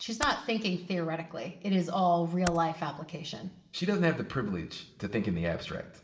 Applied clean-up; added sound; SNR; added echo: none; Computer keyboard; 13 dB; reverberation time 2.0 s.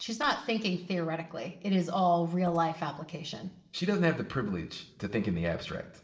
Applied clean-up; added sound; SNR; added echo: neural separator model SepFormer DNS4.